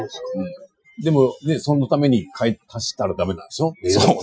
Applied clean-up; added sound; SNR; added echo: classical method Wiener filter.